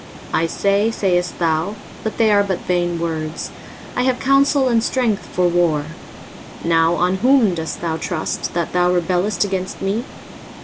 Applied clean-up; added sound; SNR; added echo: none; Water; 16 dB; none.